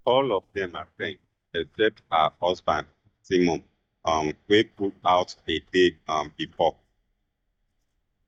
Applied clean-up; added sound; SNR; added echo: neural mask model DeepFilterNet 3.